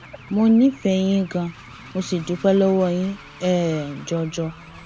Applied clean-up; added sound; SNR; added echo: none; Race car, auto racing / Alarm + Train; 20 dB; none.